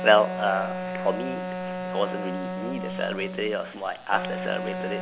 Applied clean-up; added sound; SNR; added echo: none; Wind instrument, woodwind instrument; 5 dB; none.